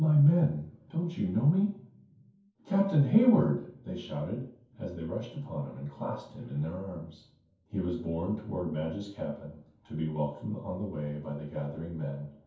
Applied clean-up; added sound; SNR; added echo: none; none; none; reverberation time 0.6 s.